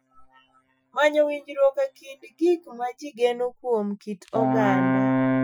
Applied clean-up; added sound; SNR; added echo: classical method Wiener filter.